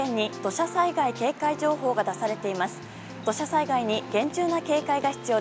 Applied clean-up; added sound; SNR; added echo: none; none; none; none.